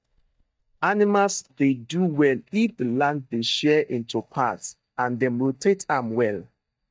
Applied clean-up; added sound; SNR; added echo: neural mask model DeepFilterNet 3.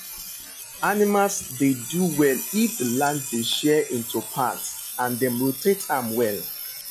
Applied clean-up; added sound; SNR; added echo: classical method log-MMSE.